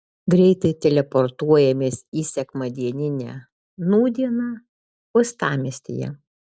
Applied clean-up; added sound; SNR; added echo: none; none; none; none.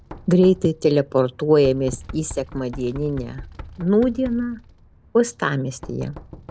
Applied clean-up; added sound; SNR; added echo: none; Knock; 17 dB; none.